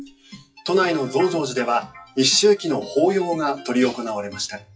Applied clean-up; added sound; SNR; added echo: classical method WPE with log-MMSE.